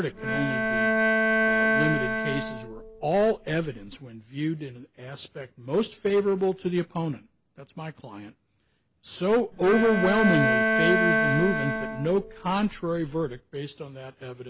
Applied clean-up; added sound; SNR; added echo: none; Bowed string instrument; -2 dB; none.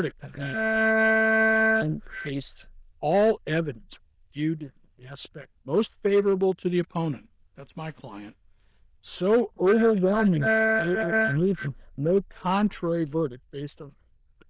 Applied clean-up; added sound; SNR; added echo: neural diffusion model UNIVERSE++.